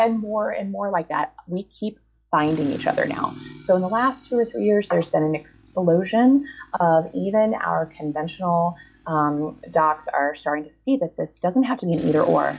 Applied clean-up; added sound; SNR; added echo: classical method log-MMSE.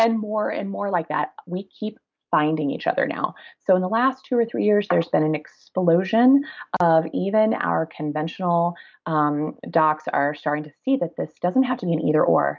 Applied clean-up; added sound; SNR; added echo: none; none; none; none.